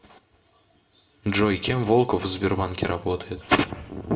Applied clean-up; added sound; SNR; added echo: none; none; none; reverberation time 0.9 s.